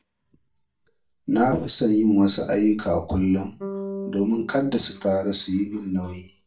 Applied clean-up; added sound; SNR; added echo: neural mask model DeepFilterNet 3.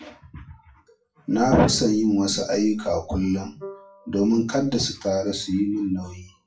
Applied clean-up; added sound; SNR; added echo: classical method WPE with log-MMSE.